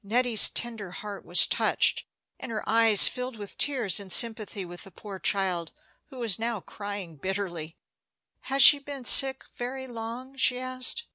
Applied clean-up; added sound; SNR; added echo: none; none; none; none.